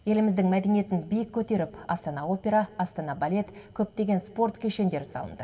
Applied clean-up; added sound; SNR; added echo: none; none; none; reverberation time 1.0 s.